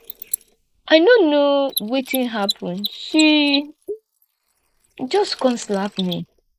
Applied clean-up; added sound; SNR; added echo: neural mask model Resemble Enhance denoiser.